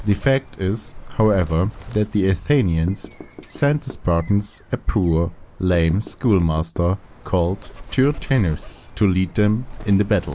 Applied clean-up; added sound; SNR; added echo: none; Bird + Knock / Wood; 17 dB; none.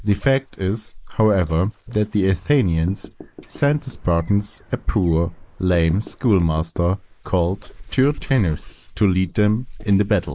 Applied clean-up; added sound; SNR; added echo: neural mask model Resemble Enhance denoiser.